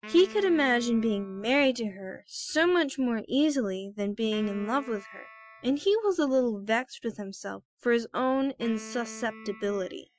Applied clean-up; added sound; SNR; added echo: classical method Wiener filter.